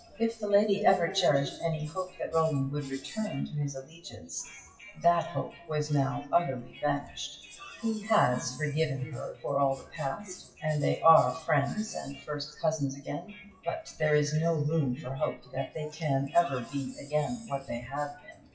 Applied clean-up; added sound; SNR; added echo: classical method WPE with log-MMSE.